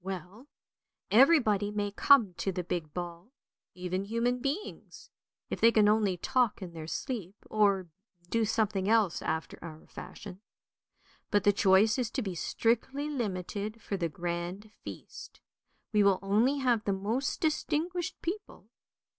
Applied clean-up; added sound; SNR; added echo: none; none; none; none.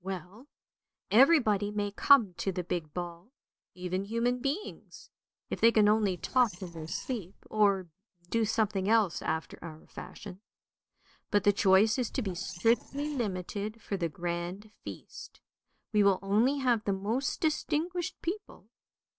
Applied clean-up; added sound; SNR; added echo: neural separator model SepFormer DNS4.